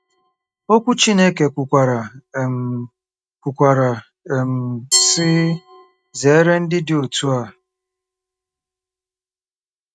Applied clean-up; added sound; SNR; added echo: neural mask model RNNoise.